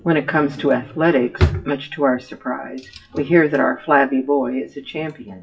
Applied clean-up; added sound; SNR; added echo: classical method WPE with log-MMSE.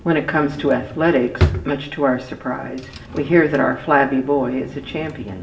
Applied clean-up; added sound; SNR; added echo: none; Drawer open or close; 9 dB; reverberation time 2.6 s.